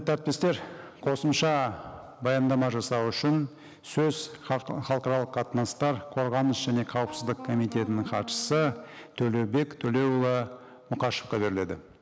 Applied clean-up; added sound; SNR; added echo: none; Wind instrument, woodwind instrument; 14 dB; none.